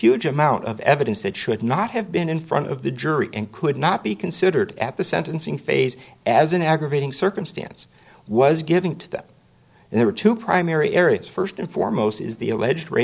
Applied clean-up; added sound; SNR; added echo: none; none; none; none.